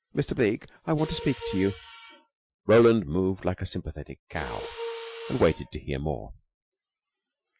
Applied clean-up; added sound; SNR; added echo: classical method Wiener filter.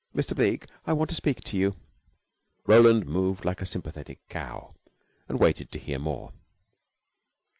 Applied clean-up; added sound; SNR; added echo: none; none; none; none.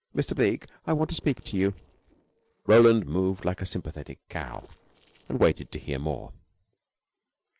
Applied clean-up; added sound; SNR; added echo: neural separator model SepFormer DNS4.